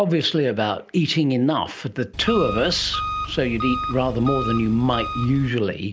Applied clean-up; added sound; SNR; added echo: none; Engine; 7 dB; none.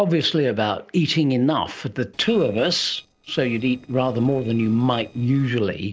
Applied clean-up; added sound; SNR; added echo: neural separator model SepFormer DNS4.